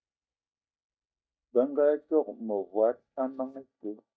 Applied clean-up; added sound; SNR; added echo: neural mask model DeepFilterNet 3.